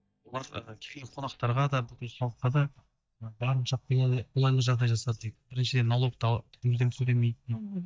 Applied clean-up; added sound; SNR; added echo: neural mask model DeepFilterNet 3.